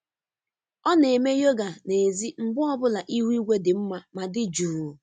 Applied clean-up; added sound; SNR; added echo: none; none; none; none.